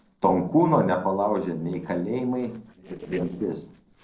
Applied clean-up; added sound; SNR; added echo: neural separator model SepFormer DNS4.